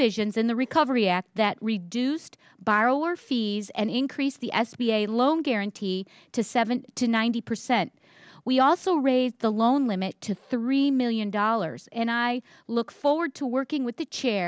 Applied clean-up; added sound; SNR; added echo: none; none; none; none.